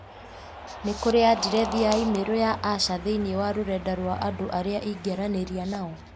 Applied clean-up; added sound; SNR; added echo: none; Cheering; 13 dB; none.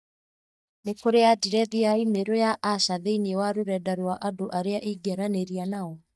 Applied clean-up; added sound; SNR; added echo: neural mask model DeepFilterNet 3.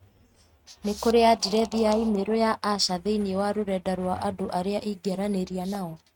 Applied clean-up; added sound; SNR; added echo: neural mask model RNNoise.